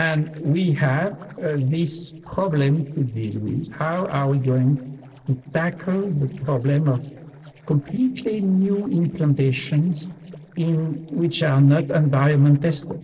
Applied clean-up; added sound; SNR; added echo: neural separator model SepFormer DNS4.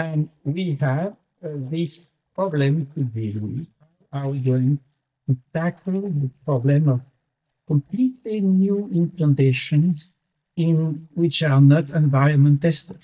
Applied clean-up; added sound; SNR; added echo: neural mask model DeepFilterNet 3.